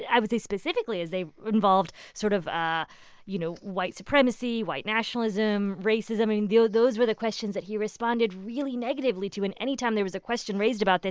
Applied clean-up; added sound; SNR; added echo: none; none; none; none.